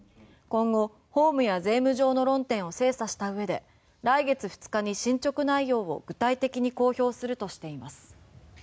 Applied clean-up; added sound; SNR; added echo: none; none; none; none.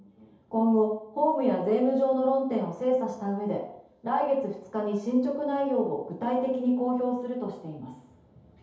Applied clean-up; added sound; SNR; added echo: none; none; none; reverberation time 0.8 s.